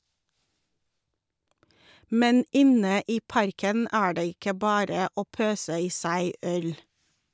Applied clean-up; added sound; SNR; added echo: none; none; none; none.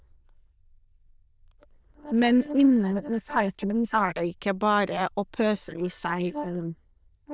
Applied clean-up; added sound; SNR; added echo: neural diffusion model UNIVERSE++.